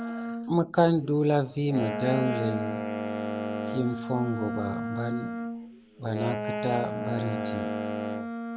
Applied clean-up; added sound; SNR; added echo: none; Wind instrument, woodwind instrument + Bowed string instrument; 3 dB; none.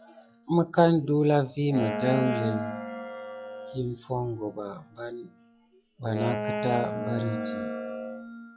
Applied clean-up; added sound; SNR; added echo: classical method log-MMSE.